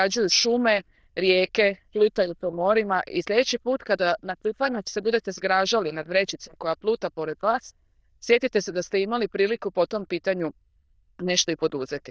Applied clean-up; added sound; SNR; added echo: neural diffusion model UNIVERSE++.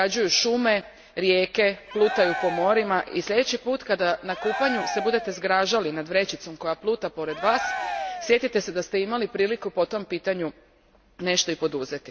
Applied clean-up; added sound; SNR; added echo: none; Cheering; 7 dB; none.